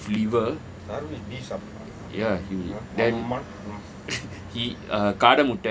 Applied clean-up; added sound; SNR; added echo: none; none; none; none.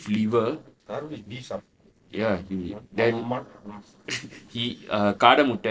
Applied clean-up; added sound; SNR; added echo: neural separator model SepFormer DNS4.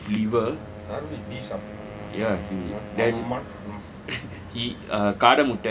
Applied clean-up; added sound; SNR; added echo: none; Wind instrument, woodwind instrument; 18 dB; reverberation time 1.1 s.